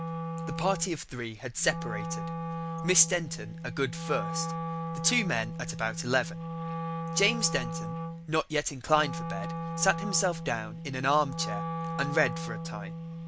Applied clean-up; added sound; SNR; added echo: none; Wind instrument, woodwind instrument; 5 dB; none.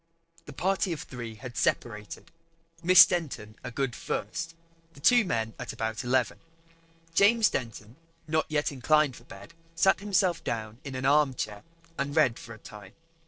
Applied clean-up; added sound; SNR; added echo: neural separator model SepFormer DNS4.